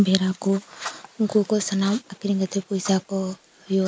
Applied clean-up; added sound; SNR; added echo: neural mask model Resemble Enhance denoiser.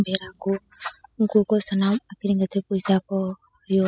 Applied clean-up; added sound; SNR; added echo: classical method spectral subtraction.